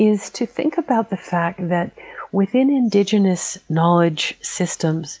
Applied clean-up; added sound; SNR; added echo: none; none; none; none.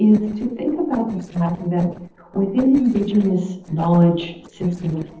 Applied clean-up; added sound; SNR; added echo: neural separator model SepFormer DNS4.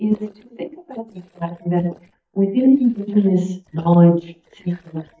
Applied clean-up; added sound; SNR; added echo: neural mask model DeepFilterNet 3.